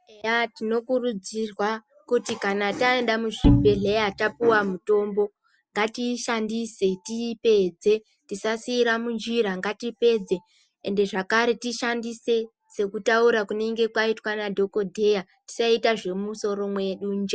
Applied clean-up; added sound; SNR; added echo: none; Bowed string instrument; -2 dB; none.